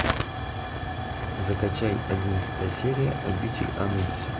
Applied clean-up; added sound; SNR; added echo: none; Tick / Hiss / Explosion / Fire; 1 dB; none.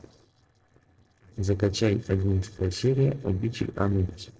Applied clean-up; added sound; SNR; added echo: neural separator model SepFormer DNS4.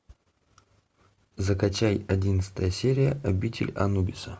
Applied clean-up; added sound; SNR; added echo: none; none; none; none.